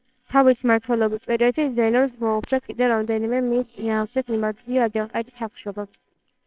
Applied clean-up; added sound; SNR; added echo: neural separator model SepFormer WHAMR!.